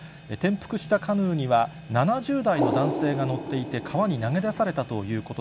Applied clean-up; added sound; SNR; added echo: none; Water; 6 dB; none.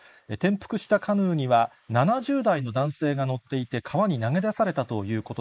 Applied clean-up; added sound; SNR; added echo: neural mask model Resemble Enhance denoiser.